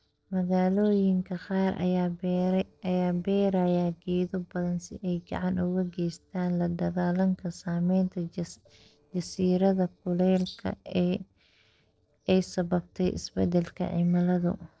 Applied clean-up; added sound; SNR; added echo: neural separator model SepFormer DNS4.